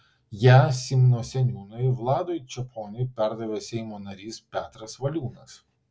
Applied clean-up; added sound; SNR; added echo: none; none; none; none.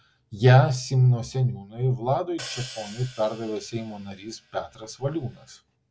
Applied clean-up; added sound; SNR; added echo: none; Hi-hat; 19 dB; none.